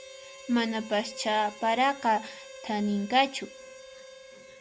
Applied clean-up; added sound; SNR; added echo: none; Harmonica; 17 dB; none.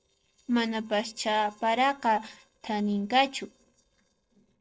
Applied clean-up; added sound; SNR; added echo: neural separator model SepFormer DNS4.